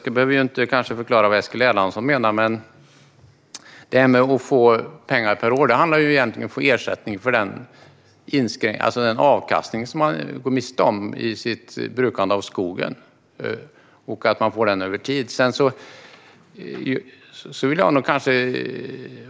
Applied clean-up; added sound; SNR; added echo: none; none; none; none.